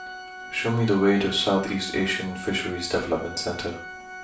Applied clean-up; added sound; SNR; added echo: none; Organ; 14 dB; reverberation time 0.4 s.